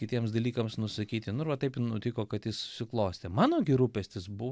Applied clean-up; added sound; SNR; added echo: none; none; none; none.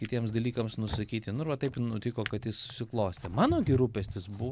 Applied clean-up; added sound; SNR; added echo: none; Drawer open or close; 10 dB; none.